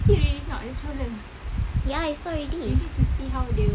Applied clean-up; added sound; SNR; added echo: none; none; none; none.